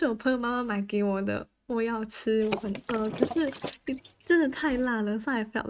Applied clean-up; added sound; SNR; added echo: neural mask model RNNoise.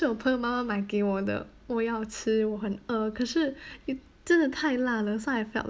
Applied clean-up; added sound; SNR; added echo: none; none; none; none.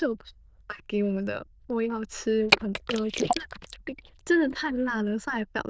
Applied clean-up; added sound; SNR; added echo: neural diffusion model UNIVERSE++.